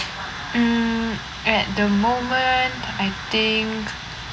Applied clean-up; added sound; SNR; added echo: none; none; none; none.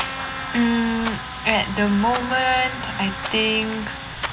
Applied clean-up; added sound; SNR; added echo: none; Trumpet + Rattle; 11 dB; none.